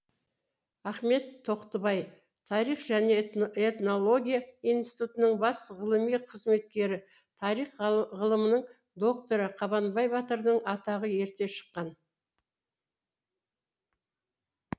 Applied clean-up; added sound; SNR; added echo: none; none; none; none.